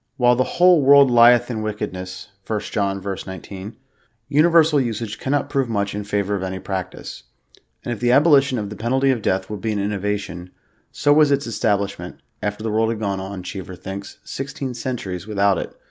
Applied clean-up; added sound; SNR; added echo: none; none; none; none.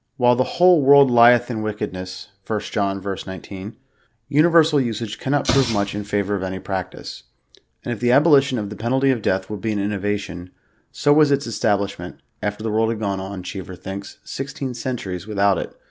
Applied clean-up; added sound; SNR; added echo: none; Explosion; 9 dB; none.